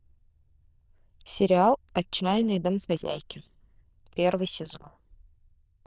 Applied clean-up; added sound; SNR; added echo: neural diffusion model UNIVERSE++.